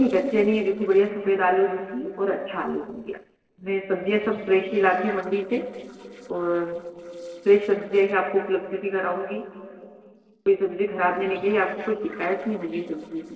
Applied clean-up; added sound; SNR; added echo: neural separator model SepFormer DNS4.